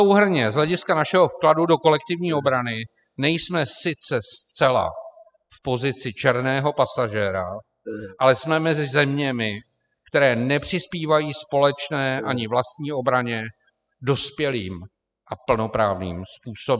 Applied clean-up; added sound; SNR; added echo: classical method spectral subtraction.